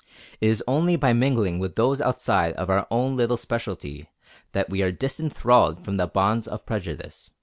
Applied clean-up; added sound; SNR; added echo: none; none; none; none.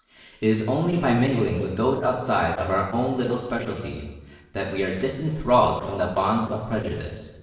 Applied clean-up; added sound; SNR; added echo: neural separator model SepFormer DNS4.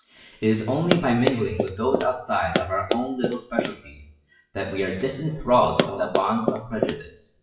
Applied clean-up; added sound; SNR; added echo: classical method WPE with log-MMSE.